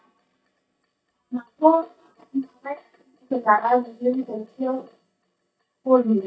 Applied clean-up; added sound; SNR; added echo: neural mask model DeepFilterNet 3.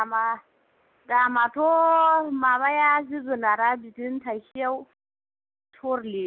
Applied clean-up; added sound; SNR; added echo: none; none; none; none.